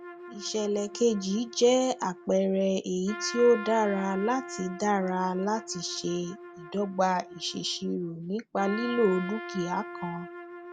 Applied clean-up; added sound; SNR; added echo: none; Trumpet; 13 dB; none.